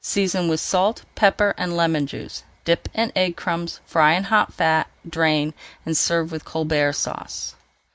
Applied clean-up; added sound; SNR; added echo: none; none; none; none.